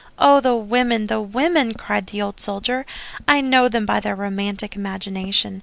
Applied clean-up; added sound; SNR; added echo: none; none; none; none.